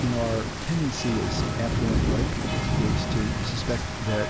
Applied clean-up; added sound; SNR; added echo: none; Rain; -2 dB; none.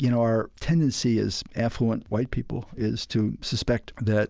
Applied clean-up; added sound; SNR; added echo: none; none; none; none.